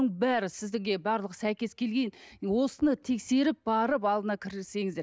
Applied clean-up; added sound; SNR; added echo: none; none; none; none.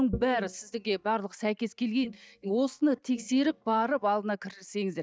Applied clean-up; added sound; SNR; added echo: neural mask model DeepFilterNet 3.